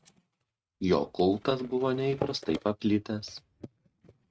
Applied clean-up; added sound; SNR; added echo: neural mask model RNNoise.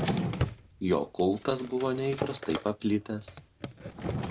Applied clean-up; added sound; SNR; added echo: none; Drawer open or close; 4 dB; none.